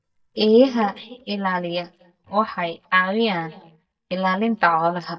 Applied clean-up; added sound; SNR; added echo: neural mask model DeepFilterNet 3.